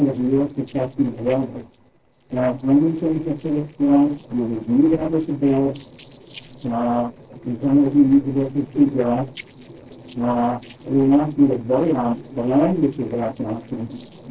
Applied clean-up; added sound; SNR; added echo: neural separator model SepFormer DNS4.